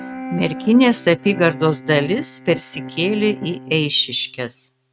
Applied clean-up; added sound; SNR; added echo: neural mask model RNNoise.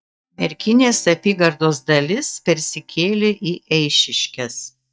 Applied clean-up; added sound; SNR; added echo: neural mask model DeepFilterNet 3.